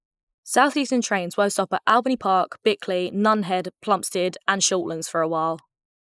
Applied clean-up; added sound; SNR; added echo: neural mask model Resemble Enhance denoiser.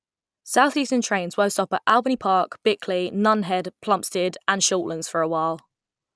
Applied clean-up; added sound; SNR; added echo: none; none; none; none.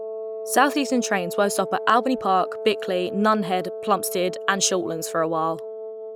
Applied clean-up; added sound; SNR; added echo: none; Wind instrument, woodwind instrument; 9 dB; none.